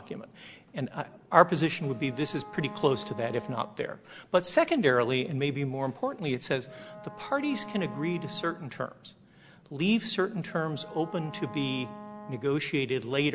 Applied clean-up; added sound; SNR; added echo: none; Wind instrument, woodwind instrument; 16 dB; none.